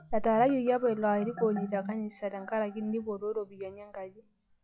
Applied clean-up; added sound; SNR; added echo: classical method log-MMSE.